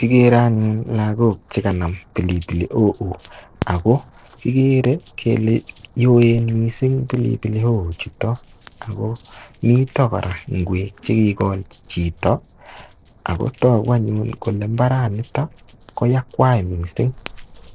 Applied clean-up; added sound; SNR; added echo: neural separator model SepFormer DNS4.